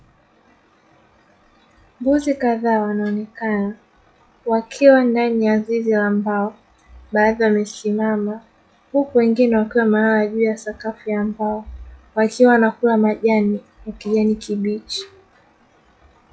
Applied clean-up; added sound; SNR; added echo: classical method log-MMSE.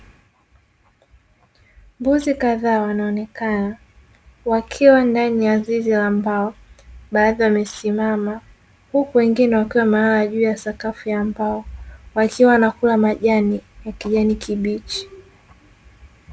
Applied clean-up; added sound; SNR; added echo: none; none; none; none.